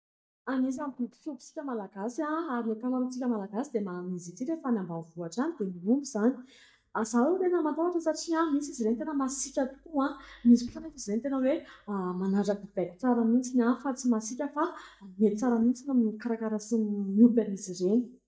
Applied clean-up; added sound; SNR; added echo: neural mask model DeepFilterNet 3.